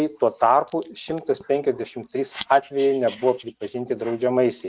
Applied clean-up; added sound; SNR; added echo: neural mask model RNNoise.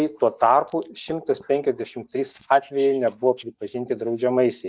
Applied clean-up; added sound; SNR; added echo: neural mask model DeepFilterNet 3.